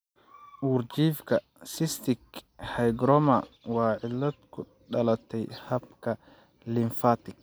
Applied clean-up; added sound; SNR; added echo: none; none; none; none.